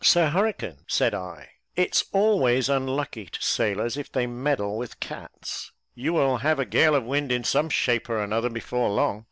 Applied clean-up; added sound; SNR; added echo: none; none; none; none.